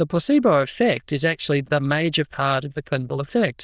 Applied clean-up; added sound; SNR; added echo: neural diffusion model UNIVERSE++.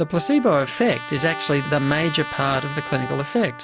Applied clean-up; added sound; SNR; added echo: none; Wind instrument, woodwind instrument + Trumpet; 11 dB; none.